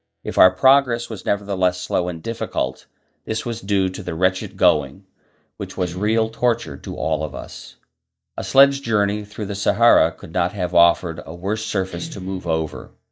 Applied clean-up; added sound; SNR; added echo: neural mask model DeepFilterNet 3.